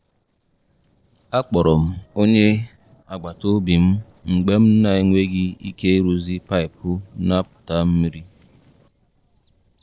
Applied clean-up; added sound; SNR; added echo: neural separator model SepFormer DNS4.